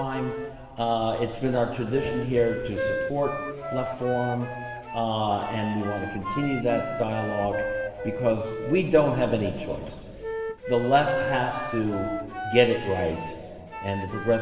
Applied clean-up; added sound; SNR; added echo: none; Wind instrument, woodwind instrument; 8 dB; reverberation time 2.5 s.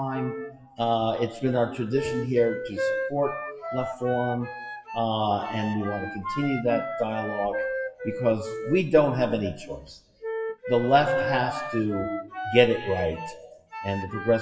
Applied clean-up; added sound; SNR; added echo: classical method WPE with log-MMSE.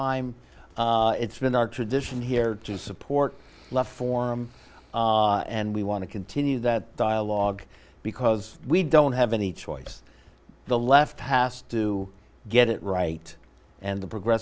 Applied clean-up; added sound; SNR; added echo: none; none; none; none.